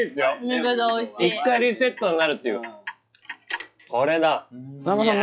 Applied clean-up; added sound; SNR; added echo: classical method log-MMSE.